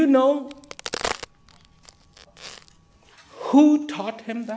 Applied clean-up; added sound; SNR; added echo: none; Crack; 12 dB; none.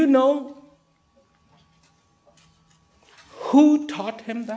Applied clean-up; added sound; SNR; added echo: none; none; none; none.